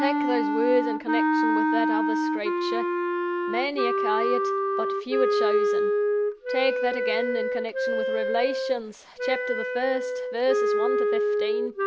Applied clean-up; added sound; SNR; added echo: none; Wind instrument, woodwind instrument; -5 dB; none.